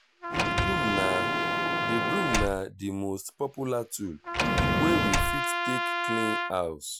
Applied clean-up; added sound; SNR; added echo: none; Sliding door + Trumpet; -4 dB; none.